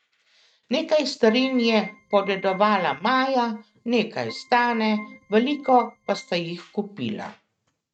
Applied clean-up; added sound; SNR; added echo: neural mask model RNNoise.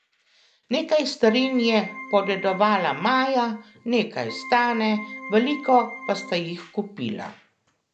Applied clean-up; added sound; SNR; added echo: none; Keyboard (musical); 14 dB; none.